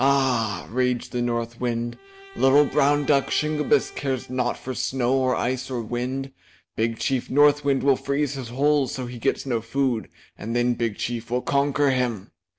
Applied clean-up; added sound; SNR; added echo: none; Bowed string instrument; 20 dB; none.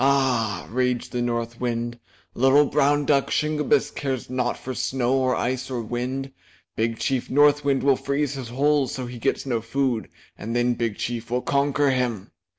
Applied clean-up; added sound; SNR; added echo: none; none; none; none.